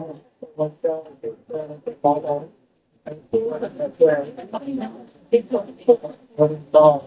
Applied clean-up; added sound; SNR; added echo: neural mask model DeepFilterNet 3.